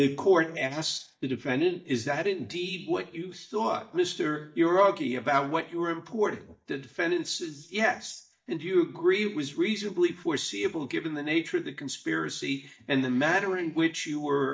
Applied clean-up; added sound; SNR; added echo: neural mask model DeepFilterNet 3.